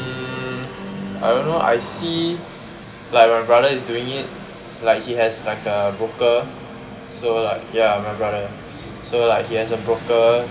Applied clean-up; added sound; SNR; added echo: none; none; none; none.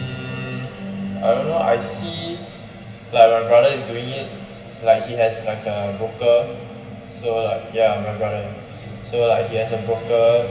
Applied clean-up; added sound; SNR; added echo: none; none; none; reverberation time 1.4 s.